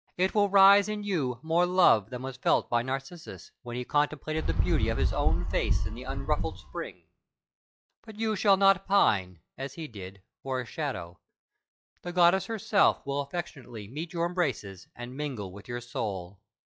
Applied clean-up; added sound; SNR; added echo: classical method log-MMSE.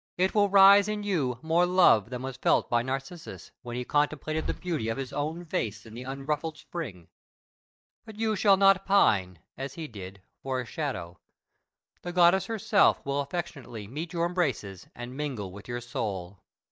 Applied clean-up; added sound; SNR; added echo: neural mask model DeepFilterNet 3.